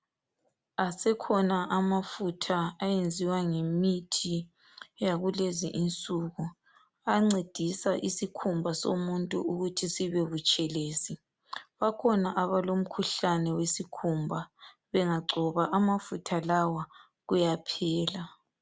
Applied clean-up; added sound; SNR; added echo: none; none; none; none.